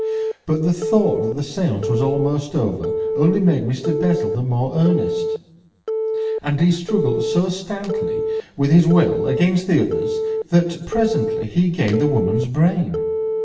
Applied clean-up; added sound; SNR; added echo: none; Telephone; 4 dB; reverberation time 0.8 s.